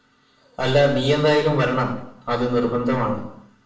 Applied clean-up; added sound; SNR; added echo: none; none; none; reverberation time 0.6 s.